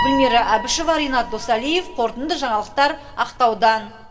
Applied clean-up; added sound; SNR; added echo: none; Piano; 9 dB; reverberation time 1.5 s.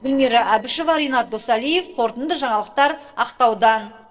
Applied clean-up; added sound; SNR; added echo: neural separator model SepFormer DNS4.